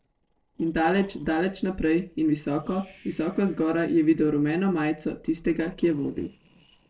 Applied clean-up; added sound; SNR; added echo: neural separator model SepFormer DNS4.